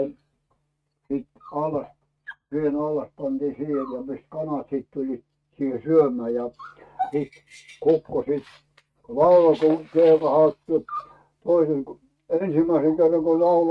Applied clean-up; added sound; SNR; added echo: neural mask model RNNoise.